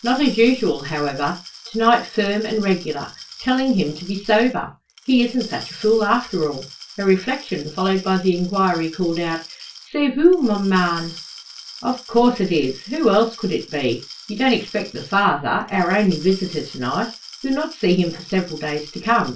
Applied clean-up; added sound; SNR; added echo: none; Glass; 18 dB; reverberation time 0.2 s.